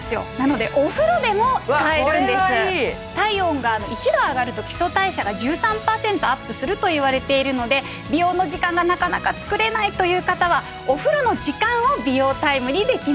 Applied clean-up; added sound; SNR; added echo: none; none; none; none.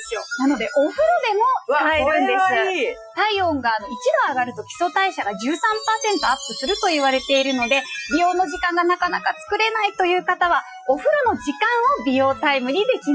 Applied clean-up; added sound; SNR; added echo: classical method Wiener filter.